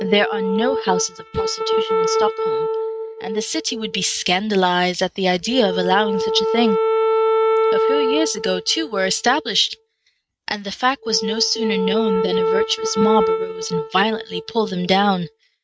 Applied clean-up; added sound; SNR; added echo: neural mask model RNNoise.